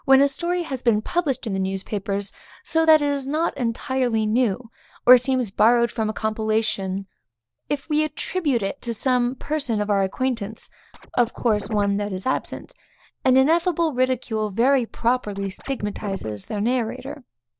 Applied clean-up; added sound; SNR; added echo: neural separator model SepFormer DNS4.